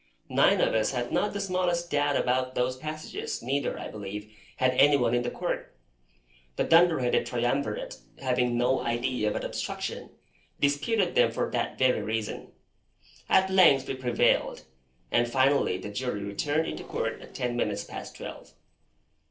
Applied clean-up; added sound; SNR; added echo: neural separator model SepFormer DNS4.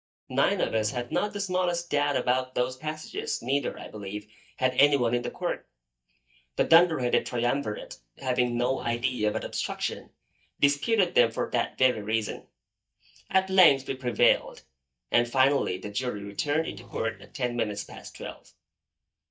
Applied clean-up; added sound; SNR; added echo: neural mask model DeepFilterNet 3.